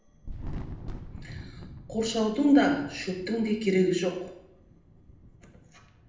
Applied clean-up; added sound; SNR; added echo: none; Thunder; 13 dB; reverberation time 0.8 s.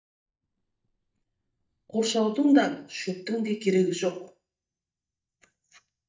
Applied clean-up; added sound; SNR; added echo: neural mask model DeepFilterNet 3.